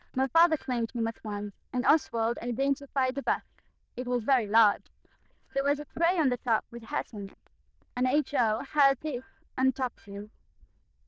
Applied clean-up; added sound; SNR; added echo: neural diffusion model UNIVERSE++.